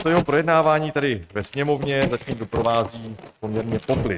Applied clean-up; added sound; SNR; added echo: neural mask model RNNoise.